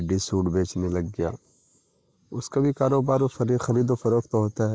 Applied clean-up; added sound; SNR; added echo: neural mask model Resemble Enhance denoiser.